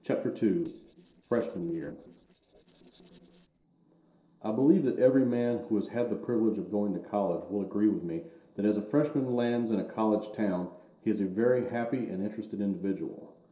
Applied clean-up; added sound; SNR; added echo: neural separator model SepFormer DNS4.